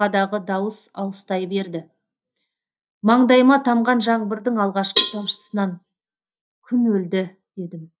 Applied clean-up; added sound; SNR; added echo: neural mask model DeepFilterNet 3.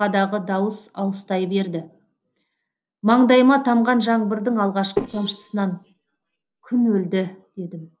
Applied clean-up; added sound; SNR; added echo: neural separator model SepFormer DNS4.